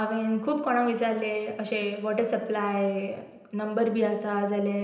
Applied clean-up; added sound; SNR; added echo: none; none; none; reverberation time 0.9 s.